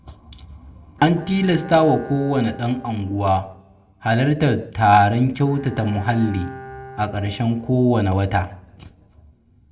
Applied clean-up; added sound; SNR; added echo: none; Bowed string instrument; 20 dB; reverberation time 0.4 s.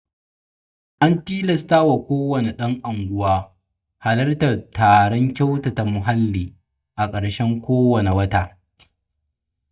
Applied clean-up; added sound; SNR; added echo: neural mask model DeepFilterNet 3.